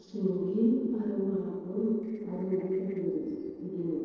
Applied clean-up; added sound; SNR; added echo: neural separator model SepFormer DNS4.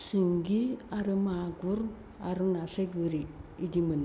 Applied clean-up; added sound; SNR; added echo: none; none; none; none.